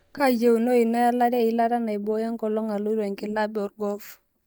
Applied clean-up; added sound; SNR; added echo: neural mask model DeepFilterNet 3.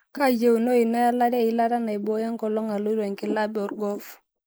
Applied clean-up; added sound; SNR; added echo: neural mask model Resemble Enhance denoiser.